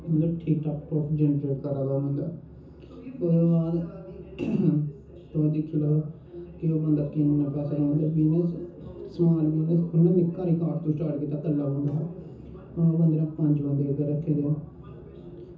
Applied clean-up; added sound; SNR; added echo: none; Piano; 17 dB; reverberation time 0.6 s.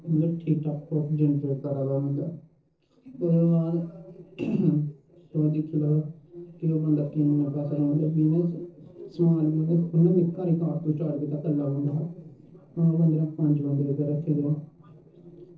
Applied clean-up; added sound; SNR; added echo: neural separator model SepFormer DNS4.